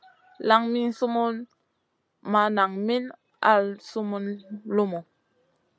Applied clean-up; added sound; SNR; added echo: none; none; none; none.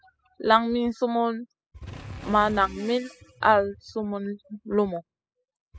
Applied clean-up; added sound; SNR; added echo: classical method spectral subtraction.